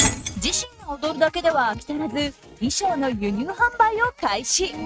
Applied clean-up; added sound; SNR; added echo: neural mask model RNNoise.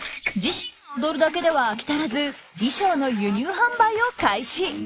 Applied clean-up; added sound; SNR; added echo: neural mask model Resemble Enhance denoiser.